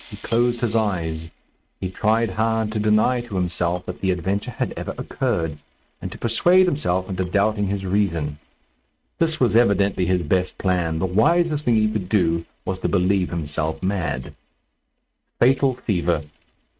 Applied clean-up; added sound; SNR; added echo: neural mask model RNNoise.